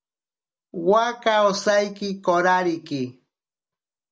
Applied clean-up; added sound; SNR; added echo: none; none; none; none.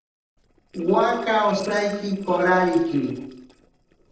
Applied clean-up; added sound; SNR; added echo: neural separator model SepFormer DNS4.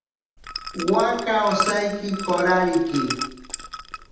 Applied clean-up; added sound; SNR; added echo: none; Liquid; 8 dB; reverberation time 0.8 s.